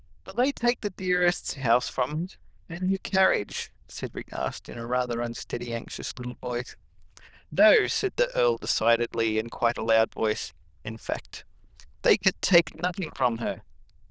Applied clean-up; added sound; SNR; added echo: neural diffusion model UNIVERSE++.